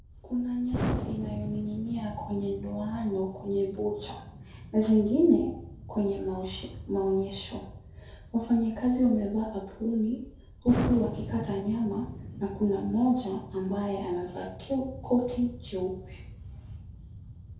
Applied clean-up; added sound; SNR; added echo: none; Explosion; 10 dB; reverberation time 2.2 s.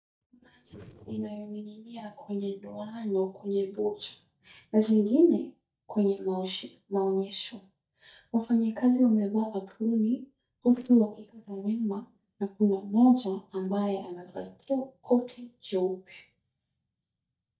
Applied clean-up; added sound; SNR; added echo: neural mask model DeepFilterNet 3.